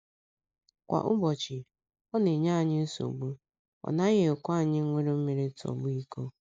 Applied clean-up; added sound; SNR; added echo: neural mask model Resemble Enhance denoiser.